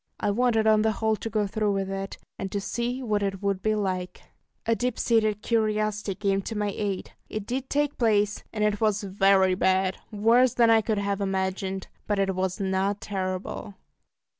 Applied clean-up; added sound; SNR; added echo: none; none; none; none.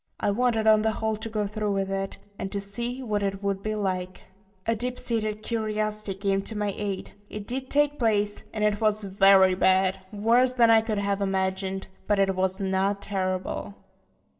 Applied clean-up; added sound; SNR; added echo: none; none; none; reverberation time 0.3 s.